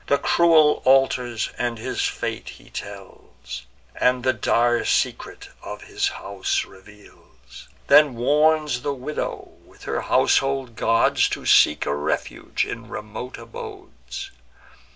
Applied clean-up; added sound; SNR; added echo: none; none; none; none.